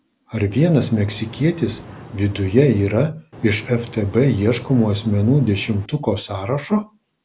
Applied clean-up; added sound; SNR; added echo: none; Boat, Water vehicle; 18 dB; none.